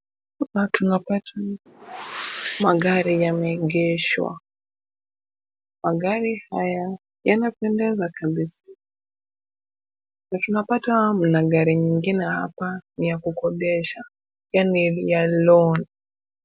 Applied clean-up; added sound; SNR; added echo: none; Whoosh, swoosh, swish; 15 dB; none.